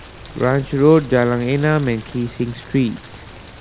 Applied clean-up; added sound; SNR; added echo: none; Rain; 19 dB; none.